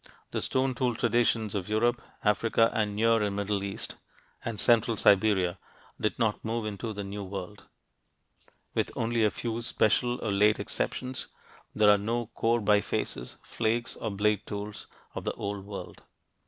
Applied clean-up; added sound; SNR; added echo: none; none; none; none.